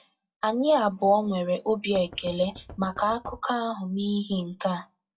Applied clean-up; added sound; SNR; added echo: classical method WPE with log-MMSE.